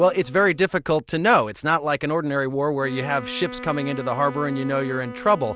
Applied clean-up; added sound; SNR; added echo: none; Wind instrument, woodwind instrument; 16 dB; none.